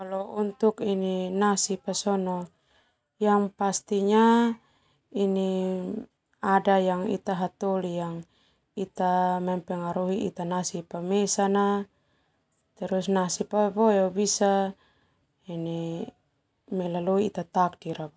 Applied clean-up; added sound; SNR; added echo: none; none; none; none.